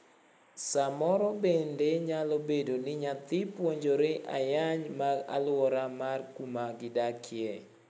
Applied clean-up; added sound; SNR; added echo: none; none; none; none.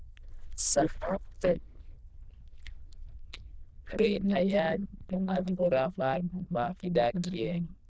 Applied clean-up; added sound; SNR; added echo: neural diffusion model UNIVERSE++.